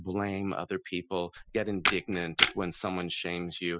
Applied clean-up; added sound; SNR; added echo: classical method spectral subtraction.